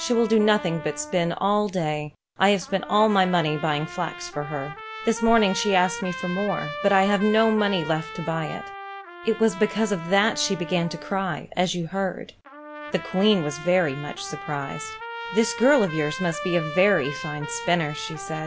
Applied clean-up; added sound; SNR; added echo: none; Trumpet; 12 dB; none.